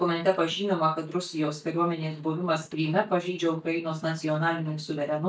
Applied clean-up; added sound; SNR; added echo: neural mask model DeepFilterNet 3.